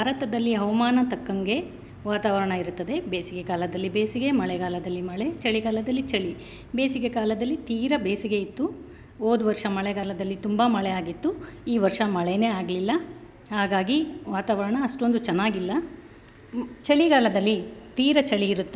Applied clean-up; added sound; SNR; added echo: none; none; none; none.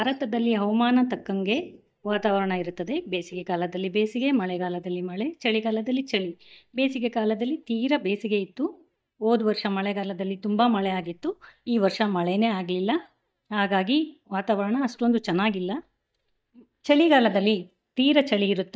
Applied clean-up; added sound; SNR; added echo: neural mask model DeepFilterNet 3.